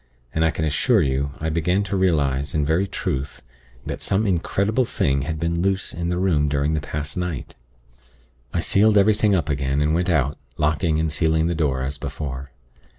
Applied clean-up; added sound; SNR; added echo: none; none; none; none.